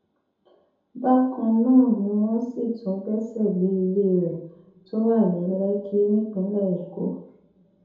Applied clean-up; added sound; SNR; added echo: none; none; none; reverberation time 2.6 s.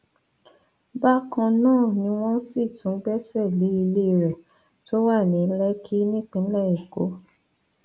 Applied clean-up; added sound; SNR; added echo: none; none; none; none.